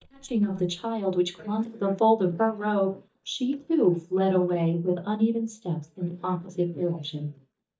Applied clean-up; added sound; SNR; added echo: neural mask model DeepFilterNet 3.